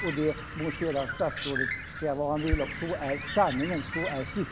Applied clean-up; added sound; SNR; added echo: none; Bird; 5 dB; none.